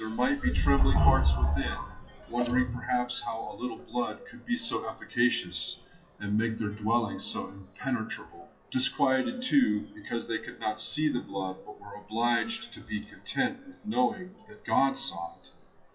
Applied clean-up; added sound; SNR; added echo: classical method WPE with log-MMSE.